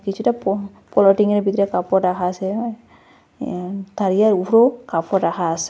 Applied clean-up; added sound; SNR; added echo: none; none; none; none.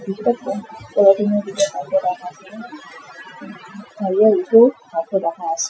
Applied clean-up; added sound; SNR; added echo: classical method Wiener filter.